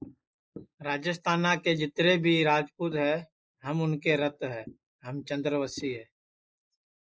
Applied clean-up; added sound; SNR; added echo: neural mask model Resemble Enhance denoiser.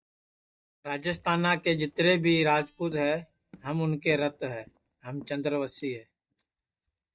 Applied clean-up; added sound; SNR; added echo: neural mask model DeepFilterNet 3.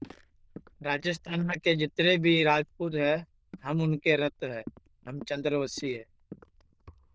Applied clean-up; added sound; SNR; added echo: neural diffusion model UNIVERSE++.